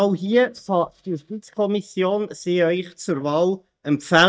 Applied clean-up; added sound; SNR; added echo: neural mask model DeepFilterNet 3.